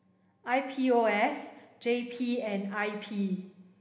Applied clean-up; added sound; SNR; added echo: none; none; none; reverberation time 1.1 s.